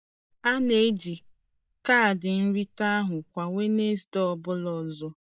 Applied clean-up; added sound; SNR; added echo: neural mask model DeepFilterNet 3.